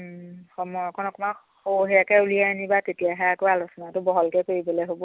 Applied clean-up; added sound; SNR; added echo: none; none; none; none.